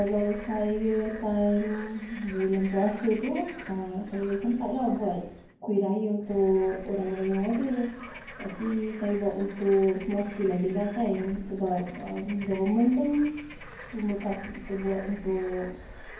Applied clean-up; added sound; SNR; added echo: none; Bird / Frog; 16 dB; reverberation time 0.9 s.